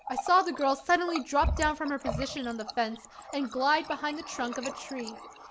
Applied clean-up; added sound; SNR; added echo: none; Water tap, faucet; 9 dB; none.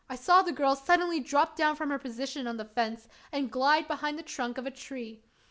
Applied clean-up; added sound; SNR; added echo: none; none; none; none.